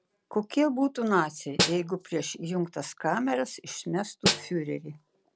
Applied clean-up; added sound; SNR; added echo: none; Snare drum; 1 dB; none.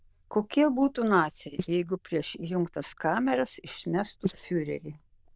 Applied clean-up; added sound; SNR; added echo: neural diffusion model UNIVERSE++.